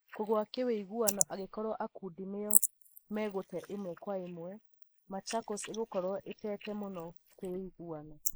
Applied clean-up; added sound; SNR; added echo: neural mask model Resemble Enhance denoiser.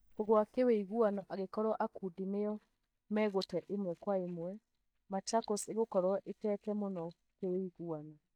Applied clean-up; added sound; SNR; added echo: neural mask model DeepFilterNet 3.